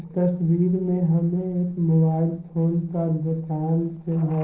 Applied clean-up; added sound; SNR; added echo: neural separator model SepFormer DNS4.